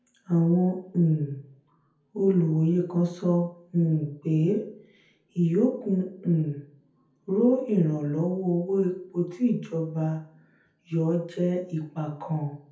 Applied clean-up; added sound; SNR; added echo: none; none; none; reverberation time 0.5 s.